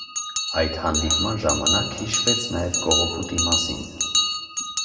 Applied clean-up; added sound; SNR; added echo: none; Bell; -2 dB; reverberation time 1.8 s.